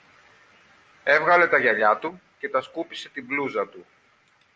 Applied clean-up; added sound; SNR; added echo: none; none; none; none.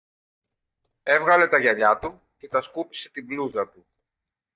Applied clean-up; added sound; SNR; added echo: neural mask model DeepFilterNet 3.